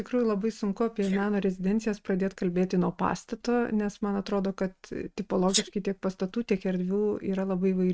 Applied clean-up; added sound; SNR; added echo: neural mask model RNNoise.